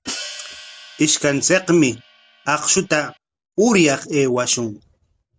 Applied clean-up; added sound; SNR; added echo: none; Hi-hat; 17 dB; none.